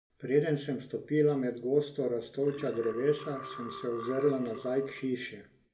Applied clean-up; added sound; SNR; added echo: none; Burping, eructation; 14 dB; reverberation time 0.4 s.